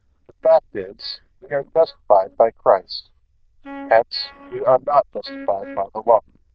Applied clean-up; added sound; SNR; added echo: neural diffusion model UNIVERSE++.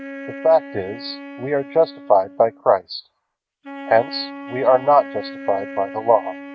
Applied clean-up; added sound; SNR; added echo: none; Wind instrument, woodwind instrument; 14 dB; none.